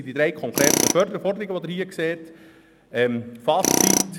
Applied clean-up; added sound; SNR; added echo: none; Tools; 1 dB; none.